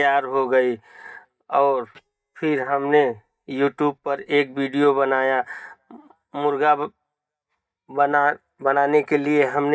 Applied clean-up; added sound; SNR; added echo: neural mask model DeepFilterNet 3.